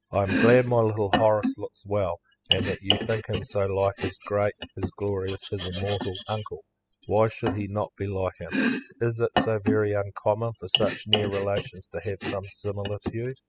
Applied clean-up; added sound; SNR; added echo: classical method spectral subtraction.